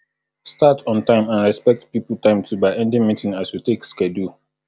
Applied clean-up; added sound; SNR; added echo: none; none; none; none.